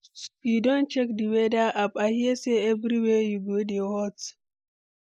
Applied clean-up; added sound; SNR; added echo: neural mask model Resemble Enhance denoiser.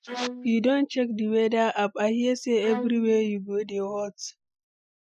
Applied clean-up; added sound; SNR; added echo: classical method Wiener filter.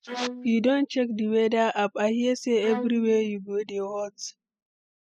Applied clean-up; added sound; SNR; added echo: classical method spectral subtraction.